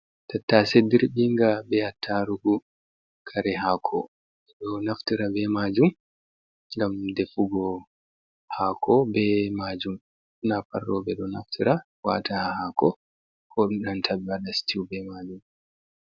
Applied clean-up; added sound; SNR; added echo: none; none; none; none.